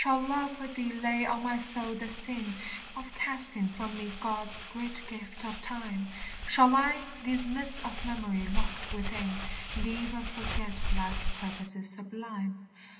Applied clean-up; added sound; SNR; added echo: none; Crumpling, crinkling; 3 dB; reverberation time 2.5 s.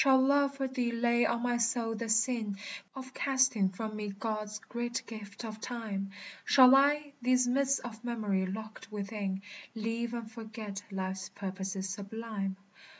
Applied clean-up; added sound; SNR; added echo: none; none; none; none.